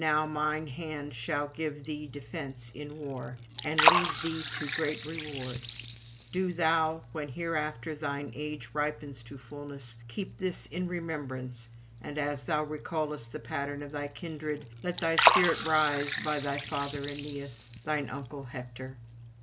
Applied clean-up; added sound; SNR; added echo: none; Liquid; 2 dB; none.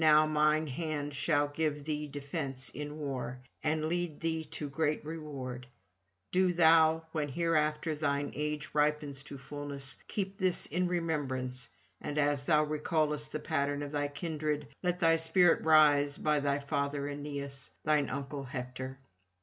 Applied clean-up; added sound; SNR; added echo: none; none; none; none.